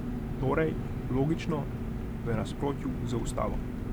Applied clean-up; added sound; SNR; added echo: none; Engine; 0 dB; none.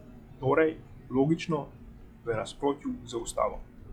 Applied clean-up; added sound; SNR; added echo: classical method log-MMSE.